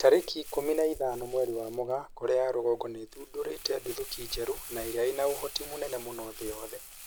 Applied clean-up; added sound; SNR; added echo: none; Crumpling, crinkling; 14 dB; none.